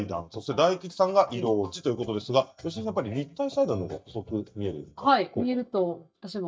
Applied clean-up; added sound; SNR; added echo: neural mask model DeepFilterNet 3.